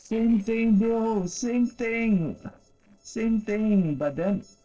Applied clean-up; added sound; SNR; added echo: neural separator model SepFormer DNS4.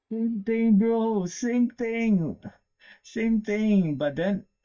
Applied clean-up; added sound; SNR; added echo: neural mask model DeepFilterNet 3.